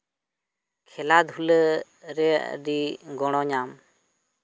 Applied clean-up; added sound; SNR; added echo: none; none; none; none.